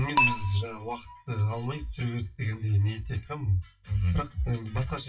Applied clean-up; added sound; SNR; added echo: classical method WPE with log-MMSE.